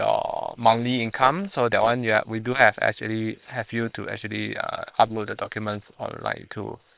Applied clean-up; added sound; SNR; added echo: neural separator model SepFormer WHAM!.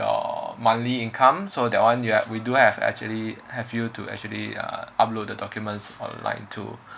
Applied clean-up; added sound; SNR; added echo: none; none; none; none.